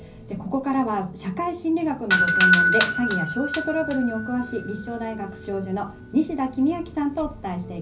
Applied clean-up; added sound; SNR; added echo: none; Doorbell; 1 dB; reverberation time 0.5 s.